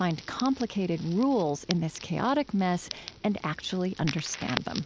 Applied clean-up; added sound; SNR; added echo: none; Crackle; 13 dB; none.